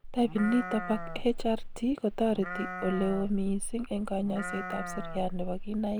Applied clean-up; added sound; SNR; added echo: none; Livestock, farm animals, working animals; 6 dB; none.